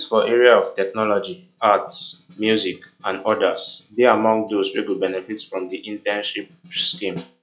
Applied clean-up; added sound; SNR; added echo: classical method log-MMSE.